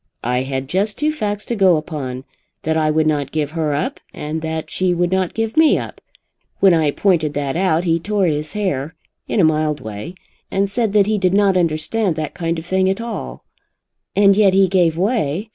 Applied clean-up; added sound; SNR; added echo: none; none; none; none.